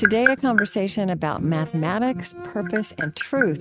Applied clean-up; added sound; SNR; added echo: neural mask model RNNoise.